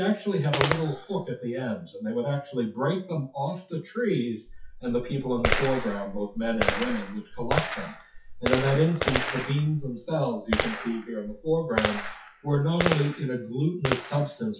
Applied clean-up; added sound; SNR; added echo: classical method WPE with log-MMSE.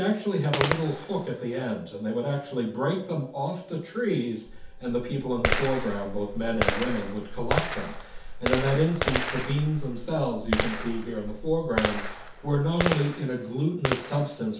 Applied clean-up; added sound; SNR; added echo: none; Gunshot, gunfire; 3 dB; reverberation time 0.5 s.